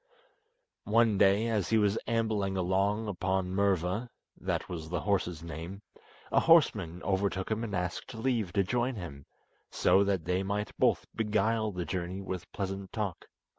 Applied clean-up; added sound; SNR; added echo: none; none; none; none.